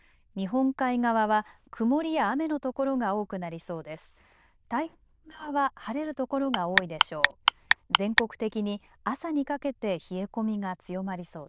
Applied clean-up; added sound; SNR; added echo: neural diffusion model UNIVERSE++.